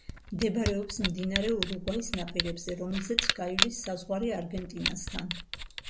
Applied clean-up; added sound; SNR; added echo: none; Camera; 1 dB; none.